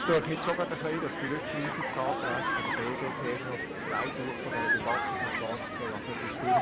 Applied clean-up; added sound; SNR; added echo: none; Human group actions; -2 dB; none.